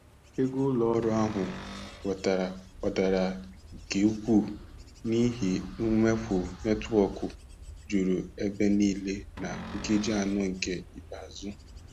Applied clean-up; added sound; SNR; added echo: none; Wind / Bird / Insect + Cupboard open or close; 15 dB; none.